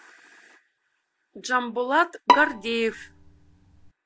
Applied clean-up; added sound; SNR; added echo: none; Bowed string instrument; -2 dB; none.